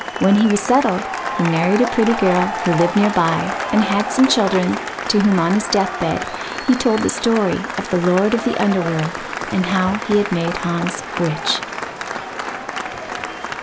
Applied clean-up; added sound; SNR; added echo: none; Applause / Cheering; 7 dB; none.